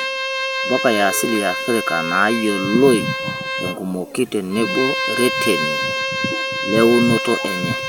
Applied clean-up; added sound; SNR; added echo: none; Bowed string instrument; 3 dB; none.